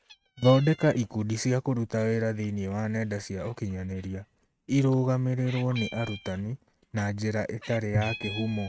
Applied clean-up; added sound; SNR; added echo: neural mask model RNNoise.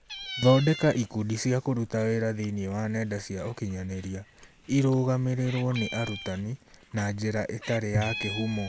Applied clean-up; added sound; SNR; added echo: none; Meow + Chewing, mastication; 13 dB; none.